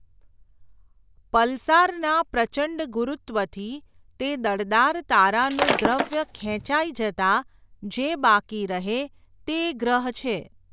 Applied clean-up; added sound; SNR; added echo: none; Shatter; 3 dB; none.